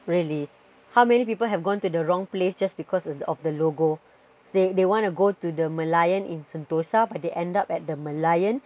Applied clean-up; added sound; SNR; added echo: none; none; none; none.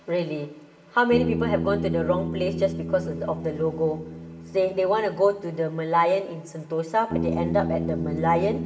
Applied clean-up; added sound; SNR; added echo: none; Bass guitar; 6 dB; reverberation time 0.8 s.